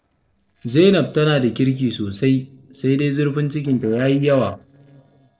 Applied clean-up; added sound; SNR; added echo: neural separator model SepFormer DNS4.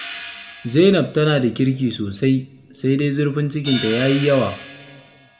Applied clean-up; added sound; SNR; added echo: none; Hi-hat; 11 dB; reverberation time 1.1 s.